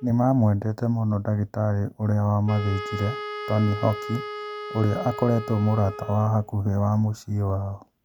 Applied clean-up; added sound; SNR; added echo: none; Wind instrument, woodwind instrument; 13 dB; none.